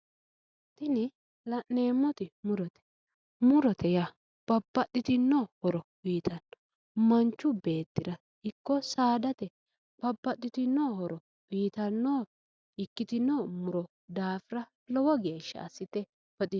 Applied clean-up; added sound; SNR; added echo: none; none; none; none.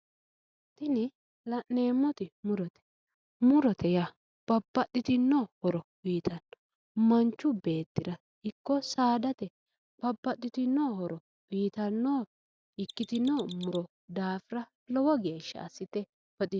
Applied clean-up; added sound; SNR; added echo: none; Mechanisms; 18 dB; none.